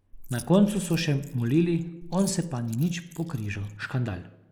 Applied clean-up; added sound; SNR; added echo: neural mask model Resemble Enhance denoiser.